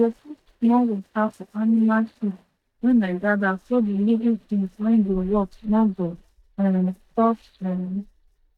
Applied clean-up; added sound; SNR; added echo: neural mask model DeepFilterNet 3.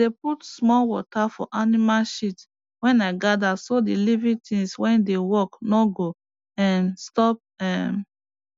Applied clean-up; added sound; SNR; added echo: none; none; none; none.